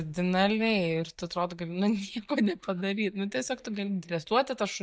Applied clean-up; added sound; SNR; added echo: neural mask model DeepFilterNet 3.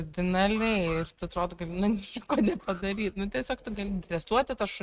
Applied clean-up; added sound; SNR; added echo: neural mask model RNNoise.